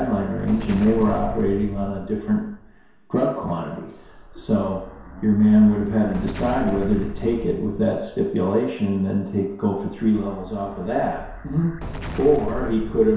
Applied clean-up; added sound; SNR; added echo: none; Explosion; 12 dB; reverberation time 0.7 s.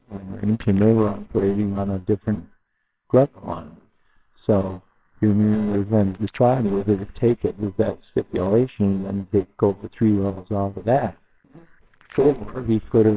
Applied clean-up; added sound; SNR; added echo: neural separator model SepFormer WHAMR!.